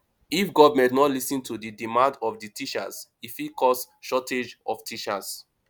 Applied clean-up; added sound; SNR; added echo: none; none; none; none.